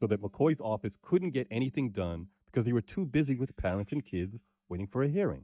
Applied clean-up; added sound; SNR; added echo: neural mask model DeepFilterNet 3.